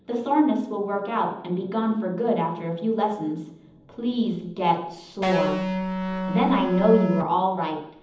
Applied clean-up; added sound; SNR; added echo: none; Electric guitar; 0 dB; reverberation time 0.8 s.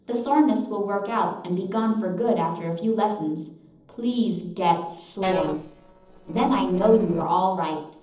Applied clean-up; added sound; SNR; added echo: neural separator model SepFormer DNS4.